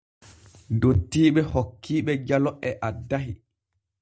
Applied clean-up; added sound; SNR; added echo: none; none; none; none.